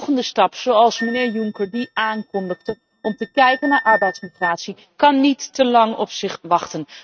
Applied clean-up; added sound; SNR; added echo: neural mask model RNNoise.